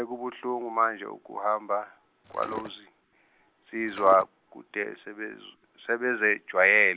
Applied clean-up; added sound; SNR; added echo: none; Skateboard; 12 dB; none.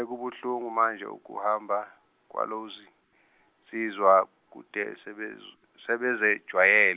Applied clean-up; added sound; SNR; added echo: none; none; none; none.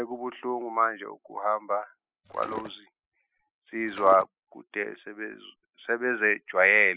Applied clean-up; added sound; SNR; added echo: classical method spectral subtraction.